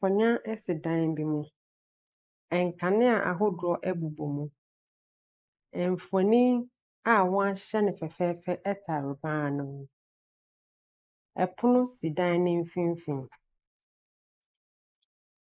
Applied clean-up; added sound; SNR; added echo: neural mask model Resemble Enhance denoiser.